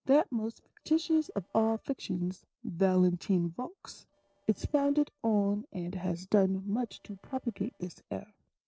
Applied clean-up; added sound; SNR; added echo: neural separator model SepFormer DNS4.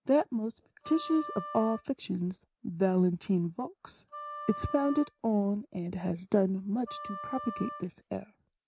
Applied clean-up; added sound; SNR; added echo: none; Wind instrument, woodwind instrument; 13 dB; none.